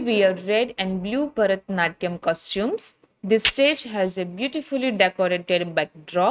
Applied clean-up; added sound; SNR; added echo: neural mask model RNNoise.